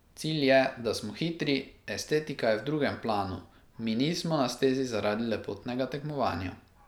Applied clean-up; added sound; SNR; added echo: none; none; none; none.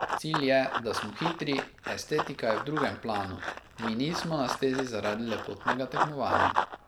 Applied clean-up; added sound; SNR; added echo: none; Run; 2 dB; none.